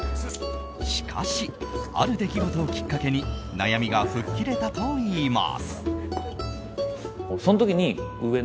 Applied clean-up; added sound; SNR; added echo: none; none; none; none.